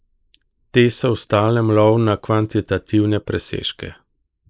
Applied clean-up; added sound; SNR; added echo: neural mask model Resemble Enhance denoiser.